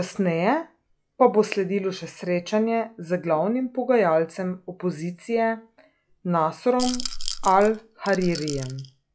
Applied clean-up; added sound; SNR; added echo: classical method log-MMSE.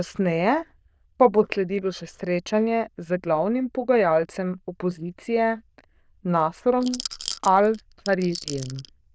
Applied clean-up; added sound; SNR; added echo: neural diffusion model UNIVERSE++.